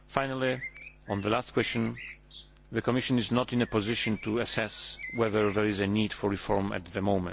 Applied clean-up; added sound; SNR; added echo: none; Bird; 17 dB; none.